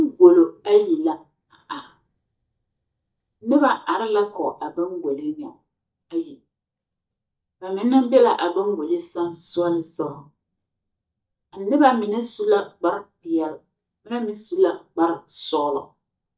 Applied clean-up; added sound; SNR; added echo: neural mask model DeepFilterNet 3.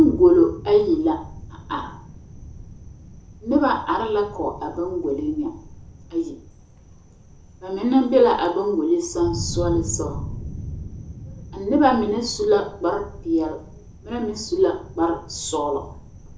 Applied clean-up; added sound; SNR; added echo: none; Thunder; 13 dB; reverberation time 0.6 s.